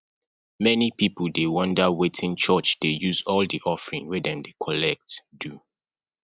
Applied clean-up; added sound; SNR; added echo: none; none; none; none.